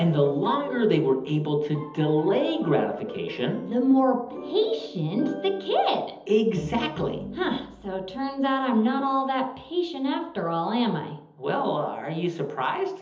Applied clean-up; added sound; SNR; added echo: none; none; none; reverberation time 1.2 s.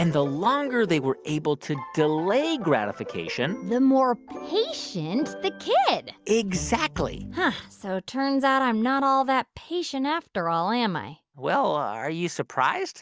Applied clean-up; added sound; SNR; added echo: none; none; none; none.